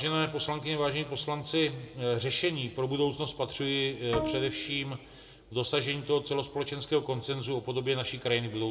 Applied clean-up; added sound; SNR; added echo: none; Bowed string instrument; 8 dB; reverberation time 1.1 s.